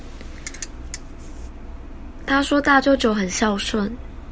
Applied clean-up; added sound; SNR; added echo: none; Ratchet, pawl; 14 dB; none.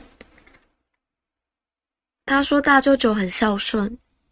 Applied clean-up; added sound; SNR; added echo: neural mask model RNNoise.